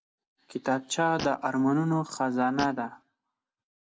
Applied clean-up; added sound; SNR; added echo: none; Fart; 16 dB; none.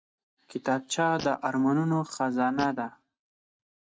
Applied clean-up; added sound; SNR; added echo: neural mask model RNNoise.